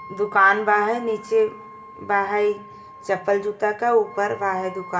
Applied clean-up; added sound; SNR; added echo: none; Wind instrument, woodwind instrument; 19 dB; reverberation time 2.1 s.